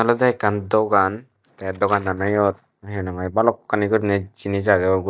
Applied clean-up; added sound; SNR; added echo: neural mask model DeepFilterNet 3.